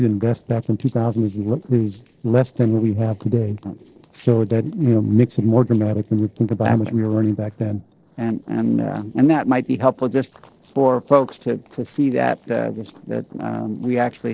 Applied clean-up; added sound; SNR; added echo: neural separator model SepFormer DNS4.